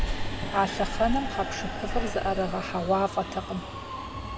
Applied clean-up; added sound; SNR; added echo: none; Subway, metro, underground; 2 dB; none.